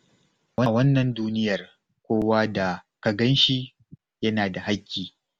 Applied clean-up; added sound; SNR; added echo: none; none; none; none.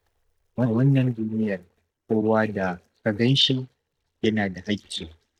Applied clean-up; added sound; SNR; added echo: neural mask model DeepFilterNet 3.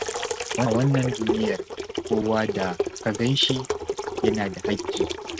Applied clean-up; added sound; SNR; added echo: neural mask model RNNoise.